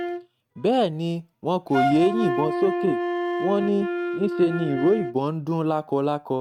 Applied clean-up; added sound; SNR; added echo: neural mask model RNNoise.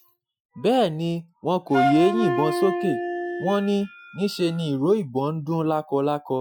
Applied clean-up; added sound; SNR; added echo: classical method Wiener filter.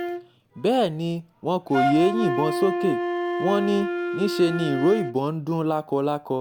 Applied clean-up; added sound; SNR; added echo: none; Wind instrument, woodwind instrument; 4 dB; none.